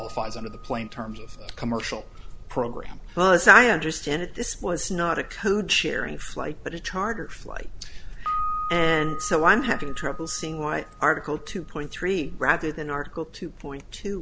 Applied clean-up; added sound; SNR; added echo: none; Piano; 14 dB; none.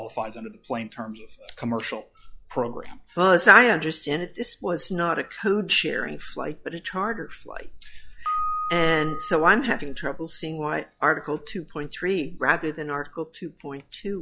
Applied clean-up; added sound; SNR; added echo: classical method log-MMSE.